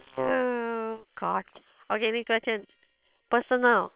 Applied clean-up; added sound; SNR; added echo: neural separator model SepFormer WHAM!.